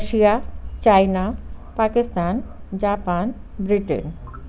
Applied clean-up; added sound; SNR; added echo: none; none; none; none.